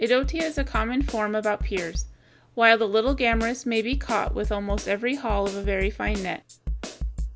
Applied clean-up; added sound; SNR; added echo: none; Snare drum; 6 dB; none.